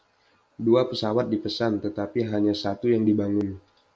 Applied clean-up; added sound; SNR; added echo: none; none; none; none.